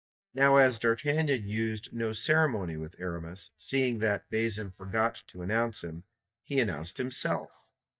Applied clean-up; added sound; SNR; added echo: neural mask model DeepFilterNet 3.